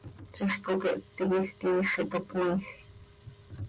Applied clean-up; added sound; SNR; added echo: none; none; none; none.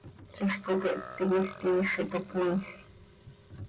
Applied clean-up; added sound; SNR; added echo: none; Burping, eructation; 17 dB; reverberation time 1.9 s.